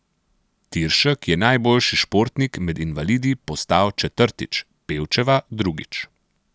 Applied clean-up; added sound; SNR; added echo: none; none; none; none.